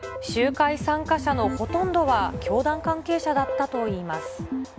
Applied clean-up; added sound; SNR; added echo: none; Train; 15 dB; none.